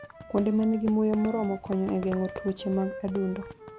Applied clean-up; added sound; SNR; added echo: none; Fireworks + Wind instrument, woodwind instrument; 13 dB; none.